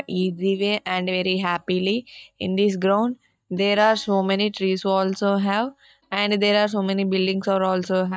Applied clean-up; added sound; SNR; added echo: neural mask model DeepFilterNet 3.